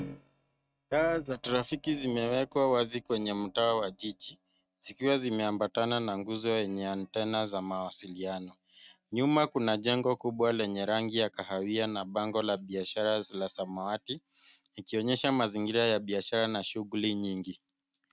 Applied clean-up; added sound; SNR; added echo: neural mask model RNNoise.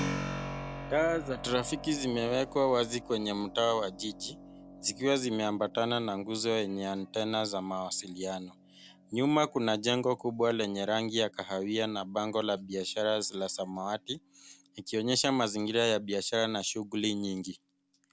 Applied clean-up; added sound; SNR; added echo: none; Keyboard (musical); 14 dB; none.